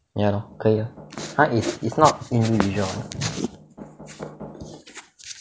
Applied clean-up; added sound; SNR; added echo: none; Knock; 17 dB; none.